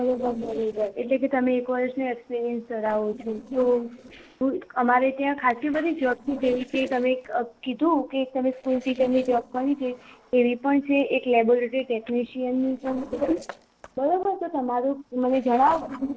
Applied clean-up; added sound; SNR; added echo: neural separator model SepFormer DNS4.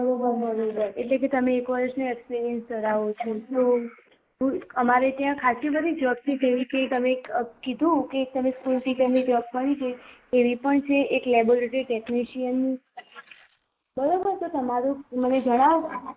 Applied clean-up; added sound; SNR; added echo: neural mask model Resemble Enhance denoiser.